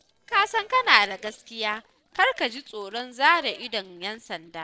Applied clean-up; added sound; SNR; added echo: neural separator model SepFormer DNS4.